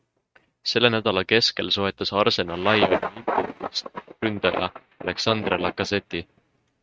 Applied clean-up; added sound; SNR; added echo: neural mask model RNNoise.